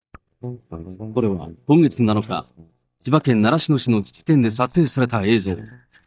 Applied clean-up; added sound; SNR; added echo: neural mask model DeepFilterNet 3.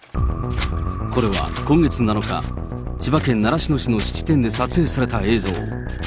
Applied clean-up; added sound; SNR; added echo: none; Scissors; 19 dB; none.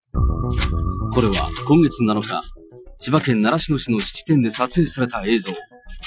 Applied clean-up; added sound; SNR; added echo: classical method Wiener filter.